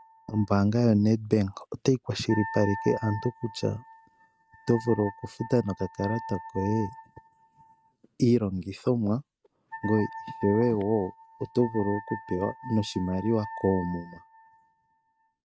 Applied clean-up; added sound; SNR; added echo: neural mask model RNNoise.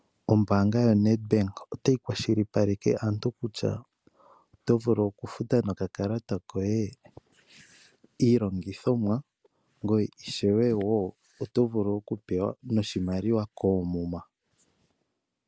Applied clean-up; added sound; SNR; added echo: none; none; none; none.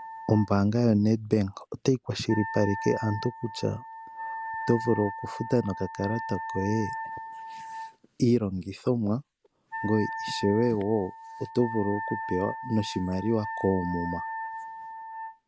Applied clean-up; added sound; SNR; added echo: none; Wind instrument, woodwind instrument; 9 dB; none.